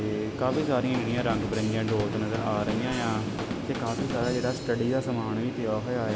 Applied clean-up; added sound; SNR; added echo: none; Drum / Drum kit; 10 dB; none.